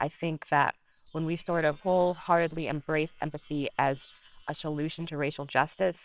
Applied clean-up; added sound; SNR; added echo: neural separator model SepFormer WHAMR!.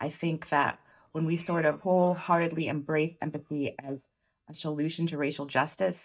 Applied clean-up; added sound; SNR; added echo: neural mask model DeepFilterNet 3.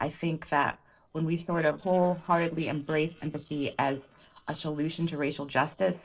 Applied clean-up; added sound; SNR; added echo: neural separator model SepFormer DNS4.